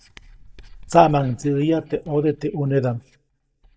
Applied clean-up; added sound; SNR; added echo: neural mask model DeepFilterNet 3.